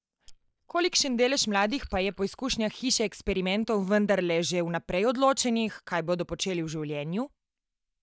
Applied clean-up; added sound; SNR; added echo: neural mask model DeepFilterNet 3.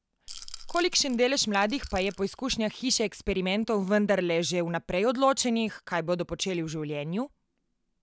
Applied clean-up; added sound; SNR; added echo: none; Rattle / Rattle (instrument); 15 dB; none.